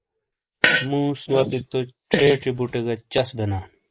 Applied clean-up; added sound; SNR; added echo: neural mask model Resemble Enhance denoiser.